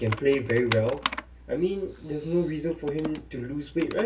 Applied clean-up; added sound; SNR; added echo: none; Computer keyboard; 10 dB; reverberation time 0.2 s.